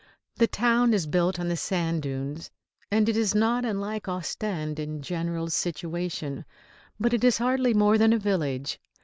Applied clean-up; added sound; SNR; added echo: none; none; none; none.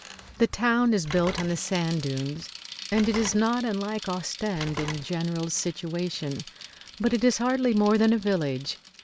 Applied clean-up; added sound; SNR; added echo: none; Bicycle + Telephone; 15 dB; none.